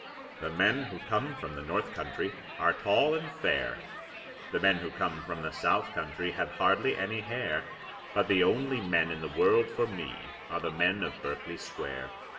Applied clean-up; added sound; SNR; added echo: none; Crowd; 12 dB; reverberation time 1.8 s.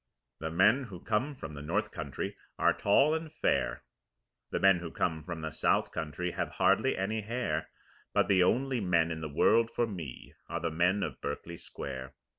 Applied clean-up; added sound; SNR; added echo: none; none; none; none.